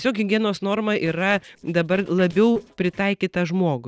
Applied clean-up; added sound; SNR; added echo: neural separator model SepFormer DNS4.